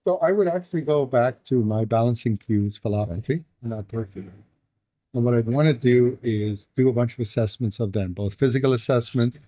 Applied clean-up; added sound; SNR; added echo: neural mask model DeepFilterNet 3.